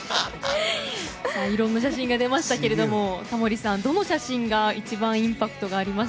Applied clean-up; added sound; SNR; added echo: none; none; none; none.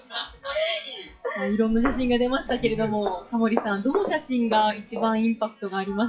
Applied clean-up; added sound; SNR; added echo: classical method WPE with log-MMSE.